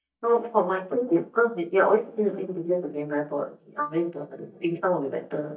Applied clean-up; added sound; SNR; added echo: neural mask model DeepFilterNet 3.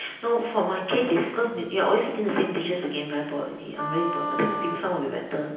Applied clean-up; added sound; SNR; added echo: none; Wind instrument, woodwind instrument; 6 dB; reverberation time 0.9 s.